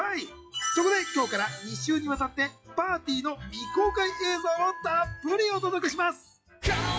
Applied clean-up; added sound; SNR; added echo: classical method log-MMSE.